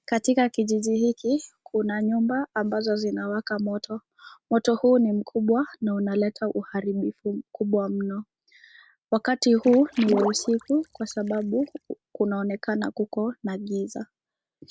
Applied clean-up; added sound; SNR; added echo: none; Water / Splash, splatter; 10 dB; none.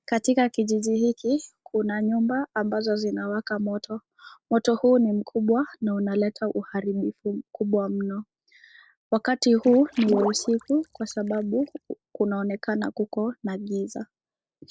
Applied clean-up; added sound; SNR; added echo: neural separator model SepFormer DNS4.